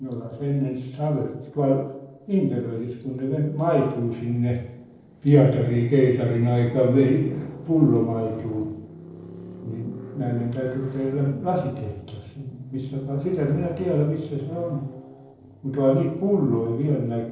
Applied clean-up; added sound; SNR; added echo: neural separator model SepFormer DNS4.